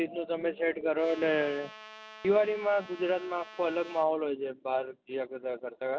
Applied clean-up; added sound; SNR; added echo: none; Trumpet; 18 dB; none.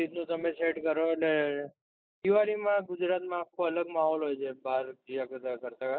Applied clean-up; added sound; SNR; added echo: neural mask model Resemble Enhance denoiser.